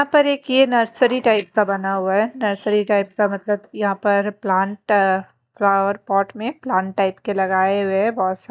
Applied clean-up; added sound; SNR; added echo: neural mask model DeepFilterNet 3.